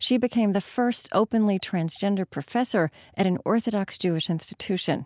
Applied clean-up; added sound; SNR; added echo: none; none; none; none.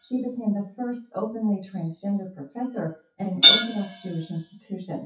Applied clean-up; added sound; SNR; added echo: classical method WPE with log-MMSE.